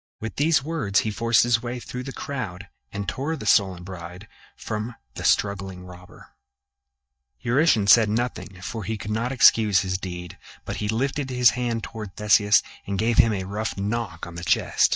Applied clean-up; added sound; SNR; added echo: neural mask model DeepFilterNet 3.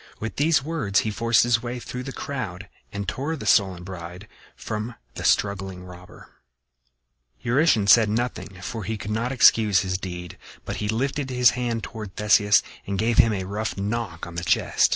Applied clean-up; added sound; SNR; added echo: none; none; none; none.